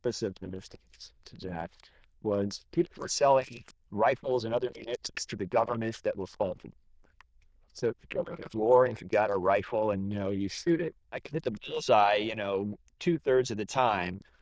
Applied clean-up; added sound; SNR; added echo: neural diffusion model UNIVERSE++.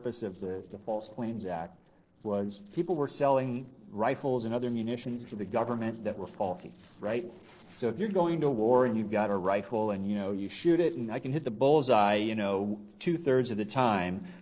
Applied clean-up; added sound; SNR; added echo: neural separator model SepFormer DNS4.